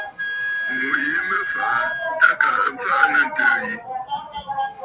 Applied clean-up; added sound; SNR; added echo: none; Wind instrument, woodwind instrument; 8 dB; none.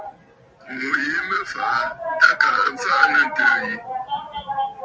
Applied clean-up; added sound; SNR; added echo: none; none; none; none.